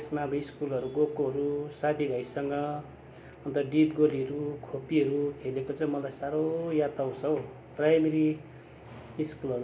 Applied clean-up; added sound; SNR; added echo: none; none; none; none.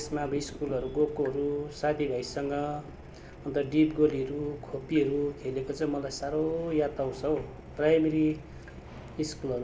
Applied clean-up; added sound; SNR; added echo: none; Drip / Water tap, faucet; 17 dB; none.